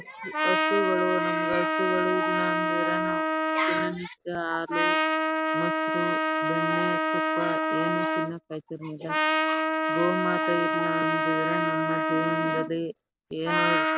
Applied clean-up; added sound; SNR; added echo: none; Trumpet; -5 dB; none.